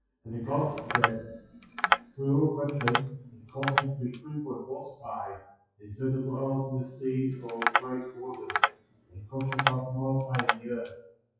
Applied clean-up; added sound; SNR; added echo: classical method WPE with log-MMSE.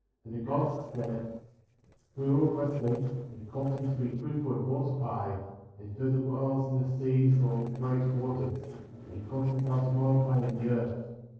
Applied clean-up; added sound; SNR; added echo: neural separator model SepFormer DNS4.